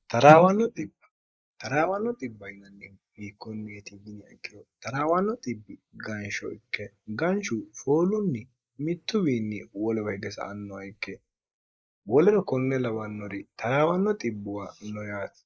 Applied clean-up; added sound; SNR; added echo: neural mask model Resemble Enhance denoiser.